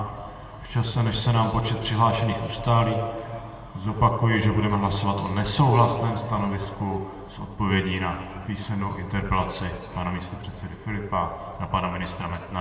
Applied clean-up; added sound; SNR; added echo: none; none; none; reverberation time 2.2 s.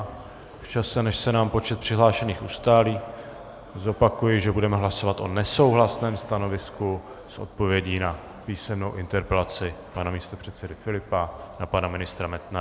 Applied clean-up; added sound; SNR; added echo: none; none; none; none.